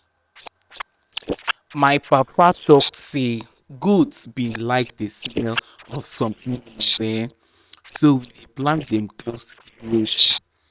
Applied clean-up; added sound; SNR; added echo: neural separator model SepFormer WHAM!.